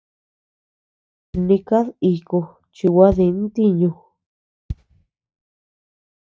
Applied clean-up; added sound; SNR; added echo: neural mask model RNNoise.